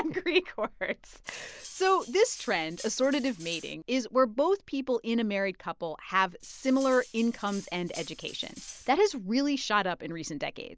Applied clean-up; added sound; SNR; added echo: none; Cutlery, silverware; 19 dB; none.